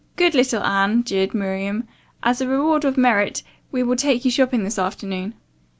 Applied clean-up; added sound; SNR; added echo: none; none; none; none.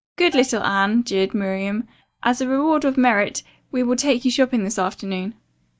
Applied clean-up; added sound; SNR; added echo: neural mask model DeepFilterNet 3.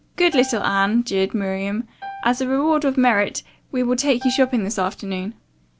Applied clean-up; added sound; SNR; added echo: none; Piano; 18 dB; none.